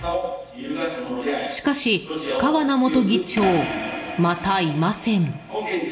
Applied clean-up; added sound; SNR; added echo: none; none; none; reverberation time 2.5 s.